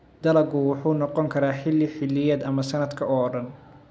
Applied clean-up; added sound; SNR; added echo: none; none; none; none.